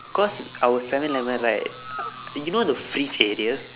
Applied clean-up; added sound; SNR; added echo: none; Chirp, tweet; 15 dB; none.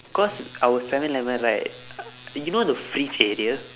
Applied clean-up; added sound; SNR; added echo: none; none; none; none.